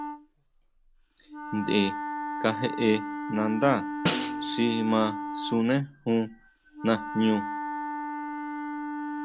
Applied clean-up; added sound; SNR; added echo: none; Snare drum + Wind instrument, woodwind instrument; 5 dB; none.